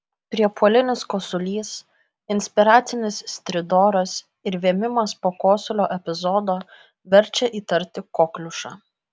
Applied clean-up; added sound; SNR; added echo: none; none; none; none.